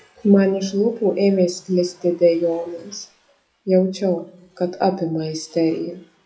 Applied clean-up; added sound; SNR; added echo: classical method WPE with log-MMSE.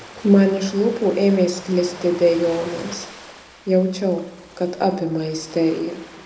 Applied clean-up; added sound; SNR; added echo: none; Ocean; 18 dB; reverberation time 0.7 s.